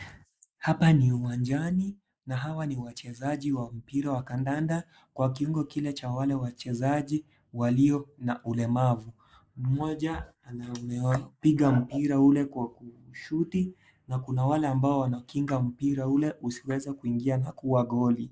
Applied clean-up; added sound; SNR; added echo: neural mask model Resemble Enhance denoiser.